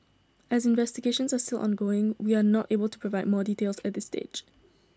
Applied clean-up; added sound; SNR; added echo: none; none; none; none.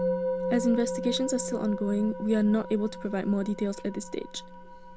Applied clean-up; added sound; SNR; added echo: none; Musical instrument; 5 dB; none.